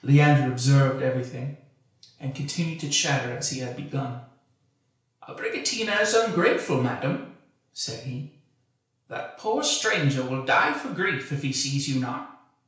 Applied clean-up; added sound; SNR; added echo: none; none; none; reverberation time 0.5 s.